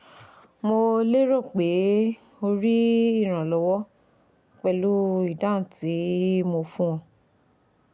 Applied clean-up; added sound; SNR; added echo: none; none; none; none.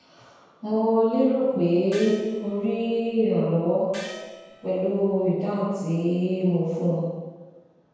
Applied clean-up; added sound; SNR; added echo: none; Gong; 19 dB; reverberation time 1.2 s.